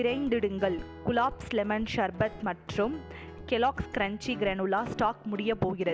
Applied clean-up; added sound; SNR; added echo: none; Guitar; 14 dB; none.